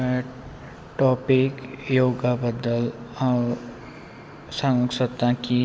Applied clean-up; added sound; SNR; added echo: none; none; none; none.